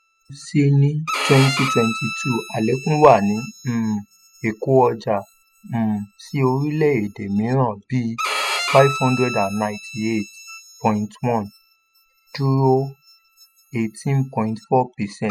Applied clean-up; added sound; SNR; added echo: classical method spectral subtraction.